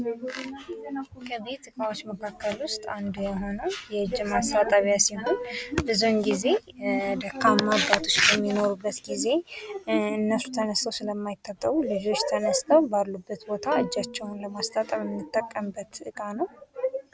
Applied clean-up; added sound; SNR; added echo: none; Plucked string instrument; 12 dB; none.